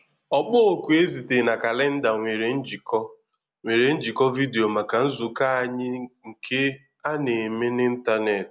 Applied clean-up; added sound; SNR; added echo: none; none; none; none.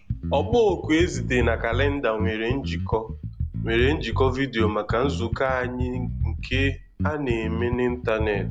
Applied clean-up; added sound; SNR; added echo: none; Bass guitar; 3 dB; none.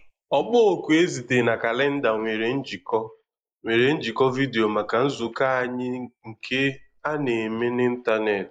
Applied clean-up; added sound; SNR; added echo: neural mask model Resemble Enhance denoiser.